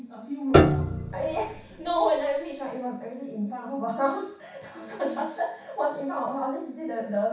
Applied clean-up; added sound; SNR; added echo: none; Piano; -5 dB; reverberation time 0.7 s.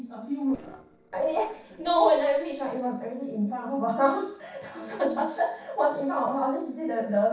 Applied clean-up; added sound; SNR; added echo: neural separator model SepFormer DNS4.